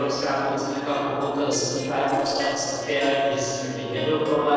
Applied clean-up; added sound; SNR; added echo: neural separator model SepFormer DNS4.